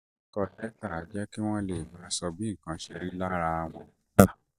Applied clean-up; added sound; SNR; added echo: neural mask model DeepFilterNet 3.